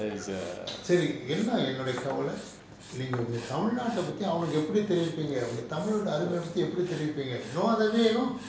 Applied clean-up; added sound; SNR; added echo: none; Engine + Writing; 20 dB; none.